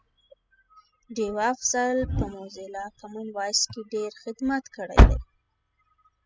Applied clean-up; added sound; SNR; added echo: classical method spectral subtraction.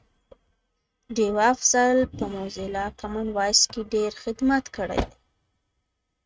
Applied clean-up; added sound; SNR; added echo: neural mask model RNNoise.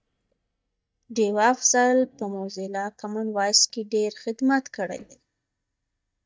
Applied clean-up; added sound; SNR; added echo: neural mask model DeepFilterNet 3.